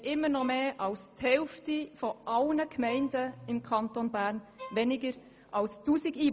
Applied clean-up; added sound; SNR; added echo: none; Bowed string instrument; 18 dB; none.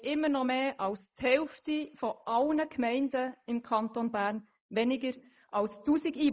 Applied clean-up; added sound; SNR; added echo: neural mask model Resemble Enhance denoiser.